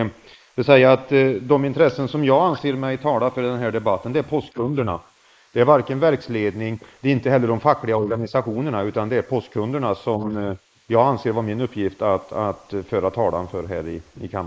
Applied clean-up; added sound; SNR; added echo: neural mask model Resemble Enhance denoiser.